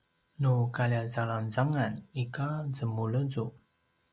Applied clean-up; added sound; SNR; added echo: none; none; none; none.